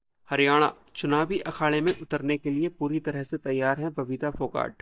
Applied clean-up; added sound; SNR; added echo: neural mask model DeepFilterNet 3.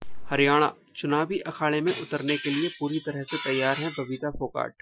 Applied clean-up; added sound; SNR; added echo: classical method Wiener filter.